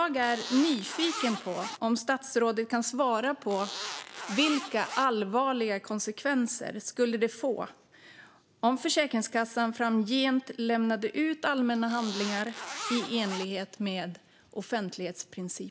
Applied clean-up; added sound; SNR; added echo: none; Zipper (clothing); 9 dB; none.